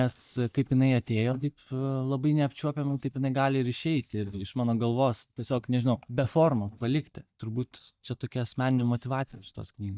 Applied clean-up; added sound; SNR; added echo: neural mask model DeepFilterNet 3.